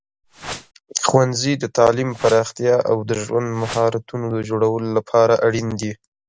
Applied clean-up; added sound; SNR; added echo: none; Whoosh, swoosh, swish; 14 dB; none.